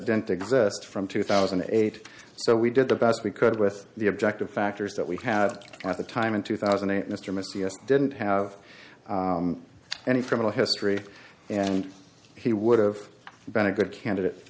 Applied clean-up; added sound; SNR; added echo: none; Drip; 20 dB; none.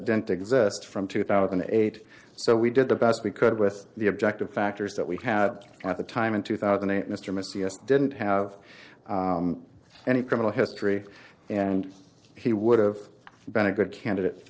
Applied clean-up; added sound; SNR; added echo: neural separator model SepFormer DNS4.